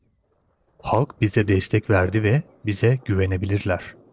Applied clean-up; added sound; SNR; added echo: neural separator model SepFormer DNS4.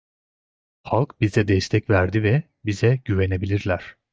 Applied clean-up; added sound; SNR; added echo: neural mask model DeepFilterNet 3.